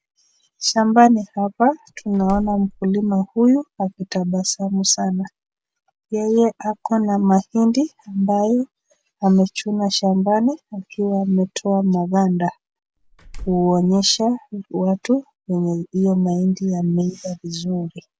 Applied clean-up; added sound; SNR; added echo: none; Slam; 17 dB; none.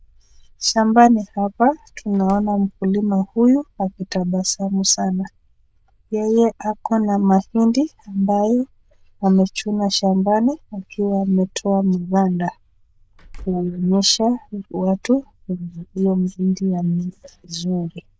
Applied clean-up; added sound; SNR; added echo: neural diffusion model UNIVERSE++.